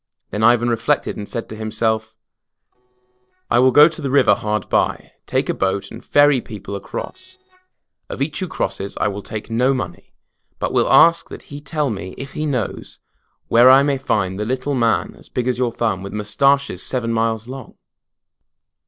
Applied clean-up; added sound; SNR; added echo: neural separator model SepFormer DNS4.